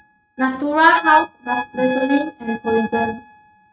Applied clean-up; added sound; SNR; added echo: neural mask model RNNoise.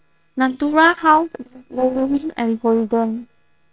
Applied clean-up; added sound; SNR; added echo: neural separator model SepFormer WHAM!.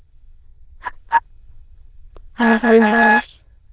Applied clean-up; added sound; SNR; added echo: neural diffusion model UNIVERSE++.